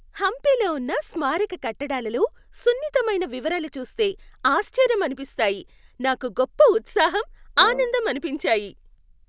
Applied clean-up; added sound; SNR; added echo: none; Brass instrument; 17 dB; none.